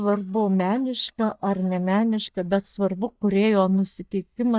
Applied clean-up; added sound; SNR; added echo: neural mask model DeepFilterNet 3.